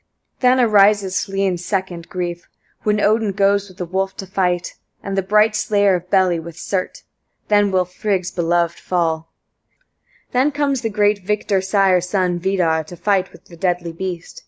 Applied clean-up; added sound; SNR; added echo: none; none; none; none.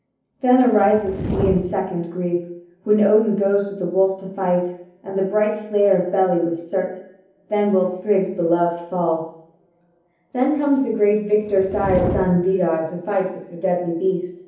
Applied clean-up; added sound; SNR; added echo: none; Fire; 9 dB; reverberation time 0.7 s.